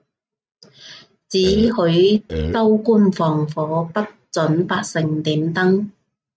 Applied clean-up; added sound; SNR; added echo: neural mask model RNNoise.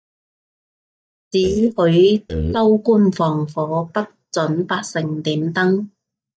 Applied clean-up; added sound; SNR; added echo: neural mask model DeepFilterNet 3.